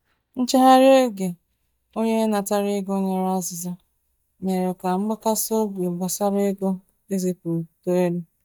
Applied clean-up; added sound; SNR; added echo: neural mask model DeepFilterNet 3.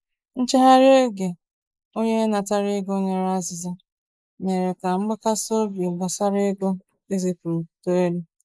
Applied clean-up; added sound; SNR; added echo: neural mask model Resemble Enhance denoiser.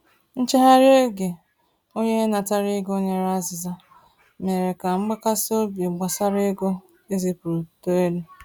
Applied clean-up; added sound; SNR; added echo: none; none; none; none.